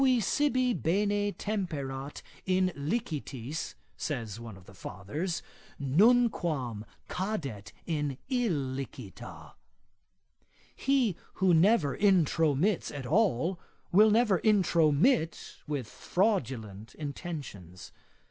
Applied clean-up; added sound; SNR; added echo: none; none; none; none.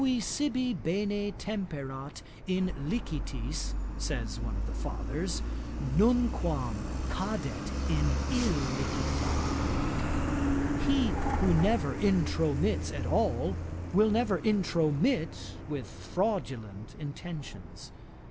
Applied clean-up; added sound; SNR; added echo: none; Truck; 1 dB; none.